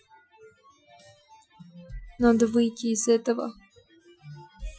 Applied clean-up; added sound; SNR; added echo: classical method Wiener filter.